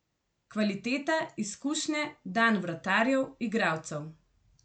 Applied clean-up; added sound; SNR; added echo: none; none; none; none.